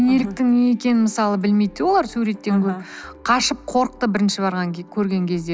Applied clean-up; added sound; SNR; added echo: none; none; none; none.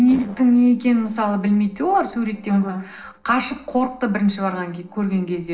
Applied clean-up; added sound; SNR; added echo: neural separator model SepFormer DNS4.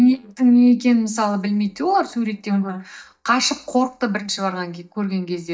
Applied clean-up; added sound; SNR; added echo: neural mask model DeepFilterNet 3.